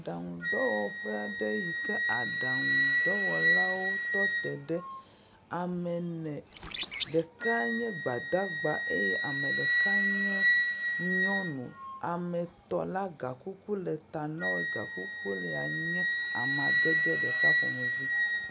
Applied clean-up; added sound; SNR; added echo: none; Wind instrument, woodwind instrument + Bird; -4 dB; none.